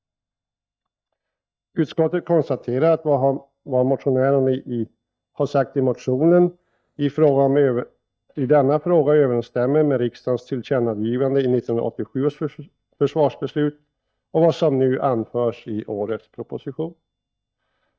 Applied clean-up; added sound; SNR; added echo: neural mask model DeepFilterNet 3.